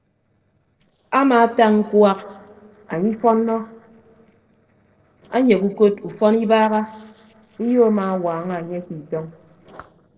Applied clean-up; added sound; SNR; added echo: neural separator model SepFormer DNS4.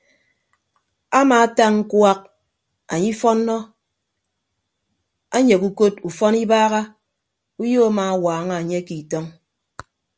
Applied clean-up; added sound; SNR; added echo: none; none; none; none.